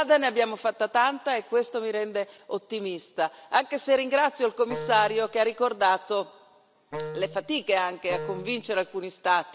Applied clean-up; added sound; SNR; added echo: none; Wind instrument, woodwind instrument; 11 dB; none.